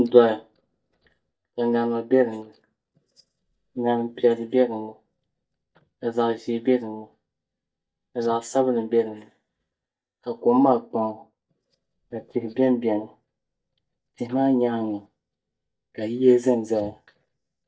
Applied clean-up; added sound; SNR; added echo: neural mask model DeepFilterNet 3.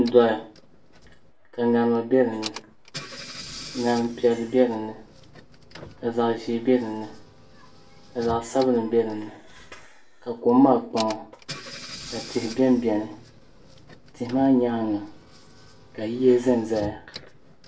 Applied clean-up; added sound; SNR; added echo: none; Engine / Car; 18 dB; reverberation time 0.3 s.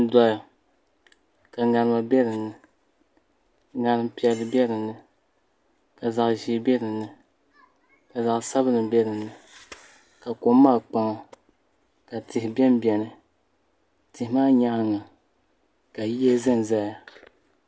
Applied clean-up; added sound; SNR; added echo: none; none; none; none.